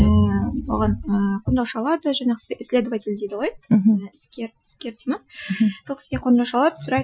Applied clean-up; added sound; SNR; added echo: classical method Wiener filter.